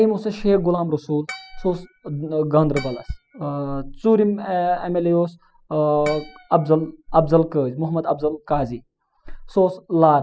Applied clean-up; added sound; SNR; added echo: classical method spectral subtraction.